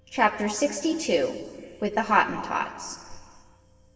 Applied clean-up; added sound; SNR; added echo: none; none; none; reverberation time 2.6 s.